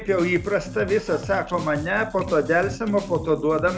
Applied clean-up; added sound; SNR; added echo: none; Drum kit; 12 dB; none.